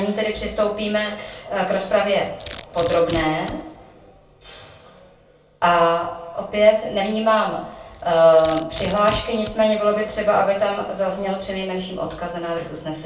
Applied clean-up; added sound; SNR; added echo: none; Domestic sounds, home sounds; 17 dB; reverberation time 0.3 s.